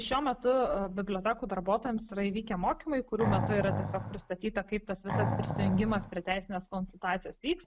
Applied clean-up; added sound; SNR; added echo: none; Animal; 1 dB; none.